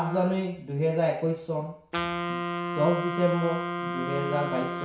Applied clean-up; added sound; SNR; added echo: none; Wind instrument, woodwind instrument; 4 dB; reverberation time 0.6 s.